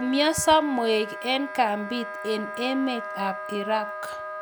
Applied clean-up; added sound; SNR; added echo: none; Wind instrument, woodwind instrument; 9 dB; none.